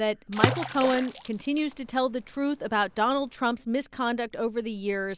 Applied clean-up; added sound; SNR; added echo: none; Water / Splash, splatter; 5 dB; none.